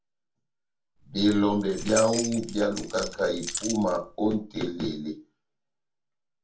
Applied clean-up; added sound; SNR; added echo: none; Keys jangling; 8 dB; reverberation time 0.2 s.